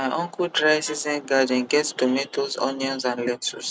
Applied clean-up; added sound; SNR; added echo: none; none; none; none.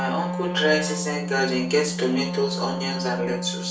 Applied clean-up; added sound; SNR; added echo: none; Wind instrument, woodwind instrument; 4 dB; reverberation time 0.4 s.